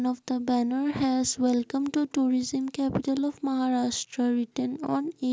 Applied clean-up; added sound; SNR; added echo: none; none; none; none.